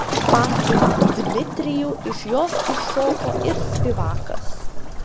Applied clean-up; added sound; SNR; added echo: none; Waves, surf; -4 dB; none.